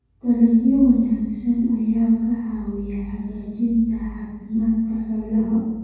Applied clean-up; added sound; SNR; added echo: none; none; none; reverberation time 1.3 s.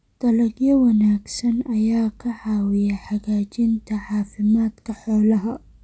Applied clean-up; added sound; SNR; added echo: none; none; none; none.